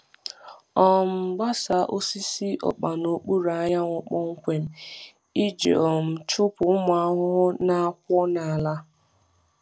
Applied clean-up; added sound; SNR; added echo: none; none; none; none.